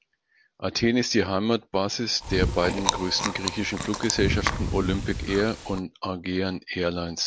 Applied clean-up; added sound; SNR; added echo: none; Chewing, mastication; 2 dB; none.